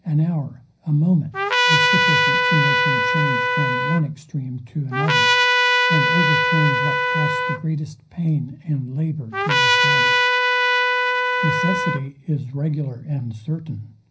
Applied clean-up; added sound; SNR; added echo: none; Trumpet; -5 dB; reverberation time 0.5 s.